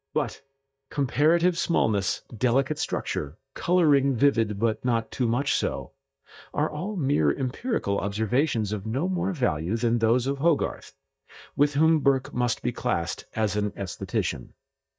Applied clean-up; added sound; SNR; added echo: neural mask model DeepFilterNet 3.